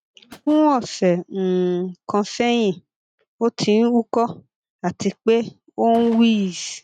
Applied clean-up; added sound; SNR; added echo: neural mask model RNNoise.